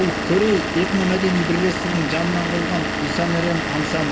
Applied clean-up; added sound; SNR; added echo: none; Engine / Vehicle; 2 dB; reverberation time 1.3 s.